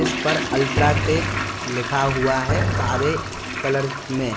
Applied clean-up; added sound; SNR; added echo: none; Toilet flush + Drum; 1 dB; none.